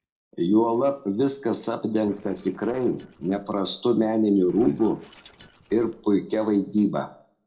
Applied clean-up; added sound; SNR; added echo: neural separator model SepFormer DNS4.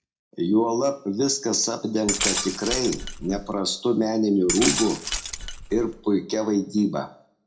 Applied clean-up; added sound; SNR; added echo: none; Glass; 4 dB; reverberation time 0.4 s.